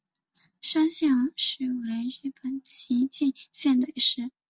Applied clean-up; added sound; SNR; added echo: none; none; none; none.